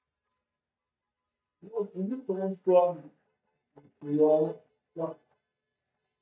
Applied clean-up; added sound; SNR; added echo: neural mask model DeepFilterNet 3.